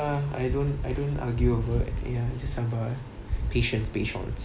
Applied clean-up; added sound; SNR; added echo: none; none; none; none.